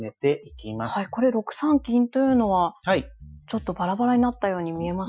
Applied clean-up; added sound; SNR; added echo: classical method Wiener filter.